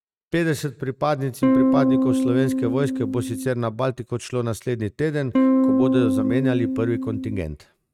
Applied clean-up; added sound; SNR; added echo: neural mask model RNNoise.